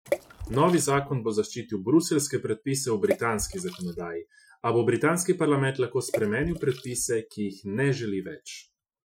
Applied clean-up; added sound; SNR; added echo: classical method Wiener filter.